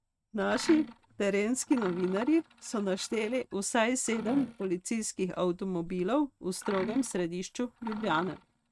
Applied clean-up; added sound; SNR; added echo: neural mask model RNNoise.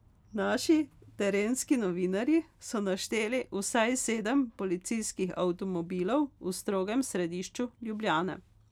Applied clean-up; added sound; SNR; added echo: none; none; none; none.